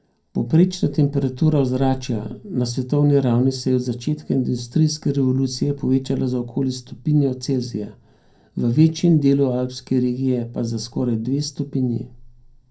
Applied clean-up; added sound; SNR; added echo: none; none; none; reverberation time 0.2 s.